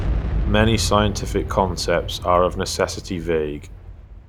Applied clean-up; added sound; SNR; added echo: none; Boom; 4 dB; none.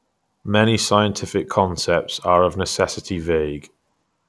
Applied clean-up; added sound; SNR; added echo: none; none; none; none.